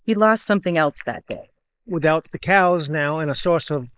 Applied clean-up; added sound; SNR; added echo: neural mask model Resemble Enhance denoiser.